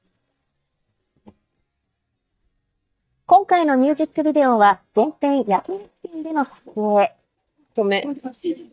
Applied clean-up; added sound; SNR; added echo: neural mask model DeepFilterNet 3.